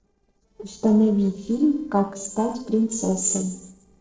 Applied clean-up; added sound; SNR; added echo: neural separator model SepFormer DNS4.